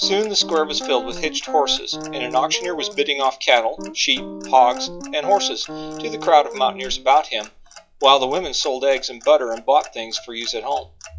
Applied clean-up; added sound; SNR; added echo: classical method log-MMSE.